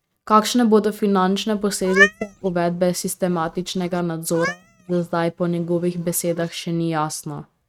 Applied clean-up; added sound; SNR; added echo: neural mask model RNNoise.